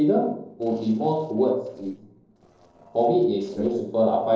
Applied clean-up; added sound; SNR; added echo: neural separator model SepFormer DNS4.